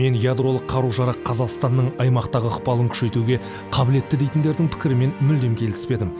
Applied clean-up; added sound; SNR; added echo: none; none; none; none.